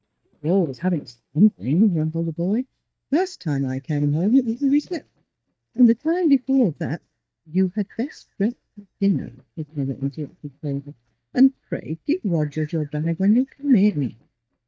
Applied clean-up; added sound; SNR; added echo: neural mask model DeepFilterNet 3.